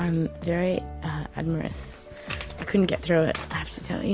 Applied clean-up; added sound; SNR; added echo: none; Bass guitar; 13 dB; none.